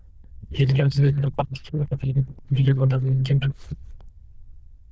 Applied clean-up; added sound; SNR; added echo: neural diffusion model UNIVERSE++.